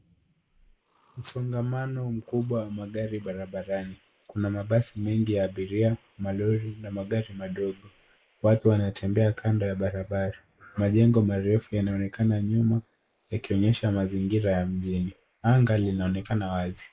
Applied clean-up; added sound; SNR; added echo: neural mask model Resemble Enhance denoiser.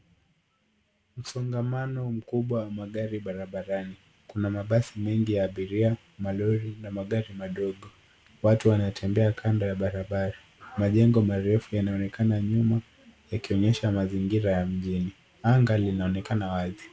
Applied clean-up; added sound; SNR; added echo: none; none; none; none.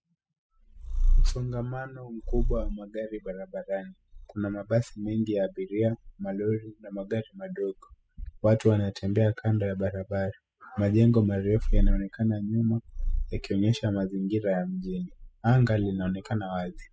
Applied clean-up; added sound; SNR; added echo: classical method spectral subtraction.